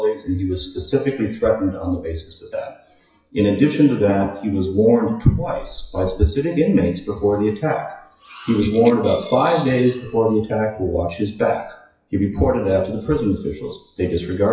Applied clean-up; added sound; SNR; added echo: classical method WPE with log-MMSE.